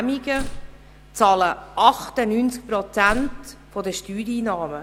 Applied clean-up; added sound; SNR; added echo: none; Slam; 12 dB; none.